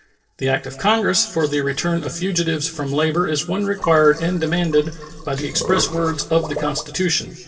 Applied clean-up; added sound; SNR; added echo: neural separator model SepFormer DNS4.